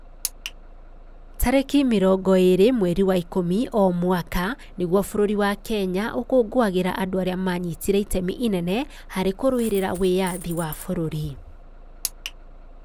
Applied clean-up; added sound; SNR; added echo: none; Coin (dropping) + Bus; 19 dB; none.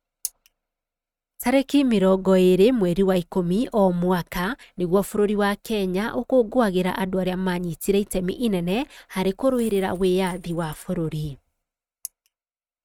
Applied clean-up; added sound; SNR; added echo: neural mask model RNNoise.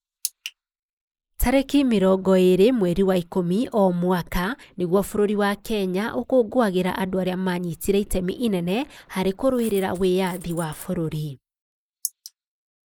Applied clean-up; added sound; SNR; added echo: neural mask model Resemble Enhance denoiser.